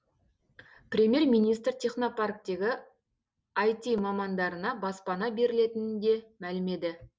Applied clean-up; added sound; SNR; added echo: none; none; none; none.